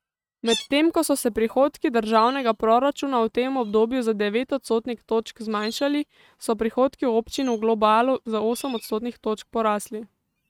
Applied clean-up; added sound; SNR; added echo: neural mask model RNNoise.